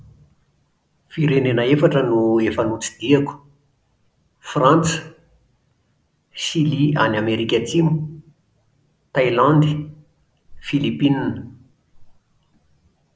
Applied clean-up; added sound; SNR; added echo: none; none; none; none.